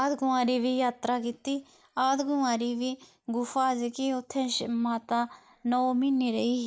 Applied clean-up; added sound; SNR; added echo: neural mask model Resemble Enhance denoiser.